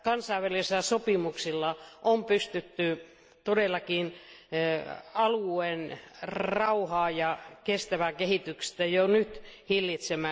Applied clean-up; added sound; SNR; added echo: none; none; none; none.